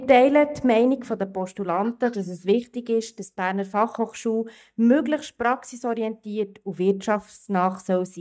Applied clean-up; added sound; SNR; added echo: neural mask model DeepFilterNet 3.